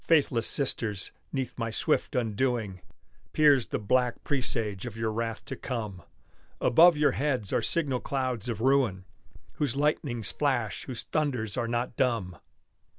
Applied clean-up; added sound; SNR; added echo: none; none; none; none.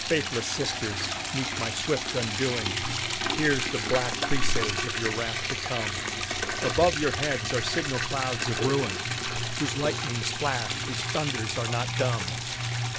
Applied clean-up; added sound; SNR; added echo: none; Liquid; 1 dB; none.